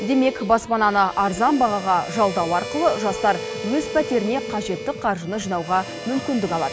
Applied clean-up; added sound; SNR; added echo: none; Harmonica; 11 dB; none.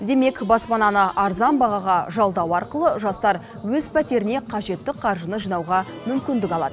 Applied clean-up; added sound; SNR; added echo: none; none; none; none.